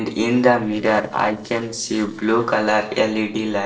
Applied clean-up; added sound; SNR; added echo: neural separator model SepFormer DNS4.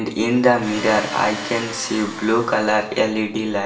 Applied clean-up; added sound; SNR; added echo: none; Tools; 13 dB; reverberation time 0.7 s.